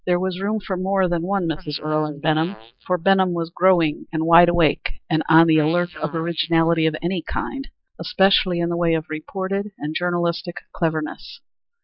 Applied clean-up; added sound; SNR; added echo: neural mask model Resemble Enhance denoiser.